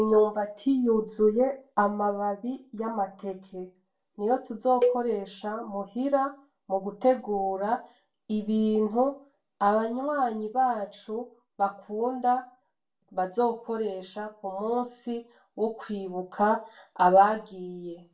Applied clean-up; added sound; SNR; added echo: none; Cowbell; 5 dB; reverberation time 0.3 s.